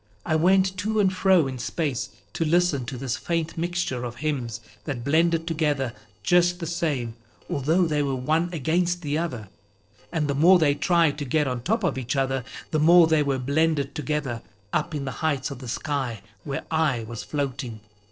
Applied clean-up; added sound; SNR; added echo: neural separator model SepFormer DNS4.